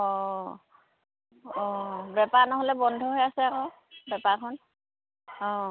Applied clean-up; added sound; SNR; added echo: none; none; none; none.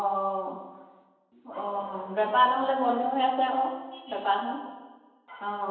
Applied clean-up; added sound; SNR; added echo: none; none; none; reverberation time 1.0 s.